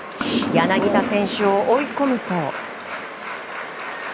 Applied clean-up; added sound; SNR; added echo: none; none; none; none.